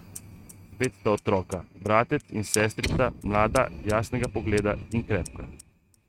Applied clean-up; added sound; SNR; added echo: neural mask model RNNoise.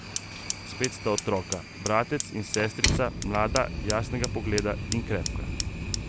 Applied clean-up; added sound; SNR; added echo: none; Fire; -1 dB; none.